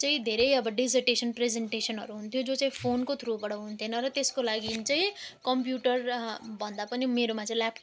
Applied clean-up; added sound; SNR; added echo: none; none; none; none.